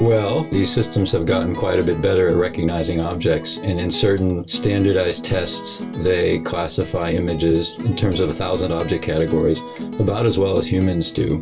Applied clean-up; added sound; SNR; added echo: none; Acoustic guitar; 11 dB; reverberation time 0.1 s.